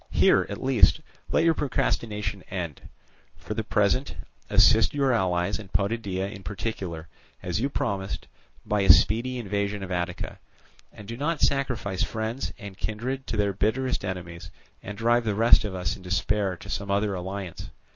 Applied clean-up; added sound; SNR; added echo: none; none; none; none.